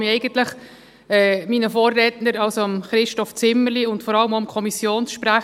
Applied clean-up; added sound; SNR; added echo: none; none; none; none.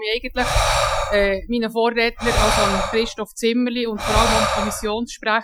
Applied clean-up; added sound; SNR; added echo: classical method Wiener filter.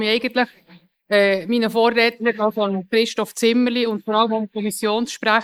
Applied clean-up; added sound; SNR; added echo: neural mask model Resemble Enhance denoiser.